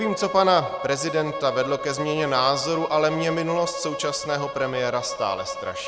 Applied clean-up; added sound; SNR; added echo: none; Bowed string instrument; 8 dB; none.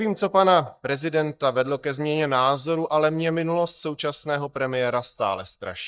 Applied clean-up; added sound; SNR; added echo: neural mask model DeepFilterNet 3.